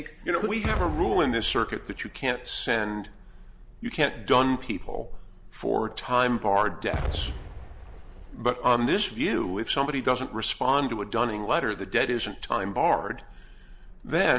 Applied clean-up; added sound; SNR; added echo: none; Explosion; 10 dB; none.